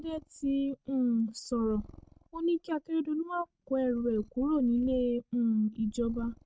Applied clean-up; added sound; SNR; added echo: neural mask model RNNoise.